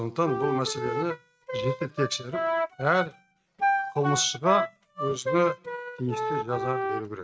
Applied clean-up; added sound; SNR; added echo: neural mask model RNNoise.